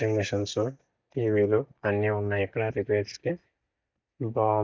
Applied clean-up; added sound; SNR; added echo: neural mask model DeepFilterNet 3.